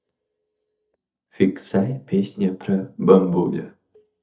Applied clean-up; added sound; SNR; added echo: neural mask model DeepFilterNet 3.